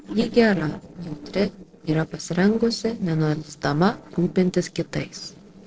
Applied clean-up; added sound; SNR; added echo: neural separator model SepFormer DNS4.